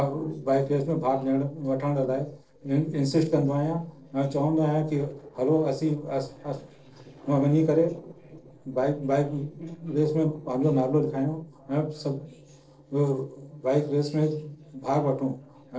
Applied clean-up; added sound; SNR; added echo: neural separator model SepFormer DNS4.